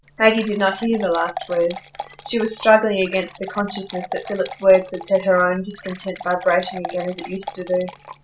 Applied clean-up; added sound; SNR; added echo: none; Fill (with liquid) / Water; 15 dB; none.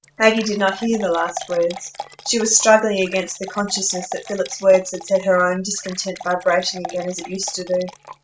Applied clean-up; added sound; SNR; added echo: neural mask model RNNoise.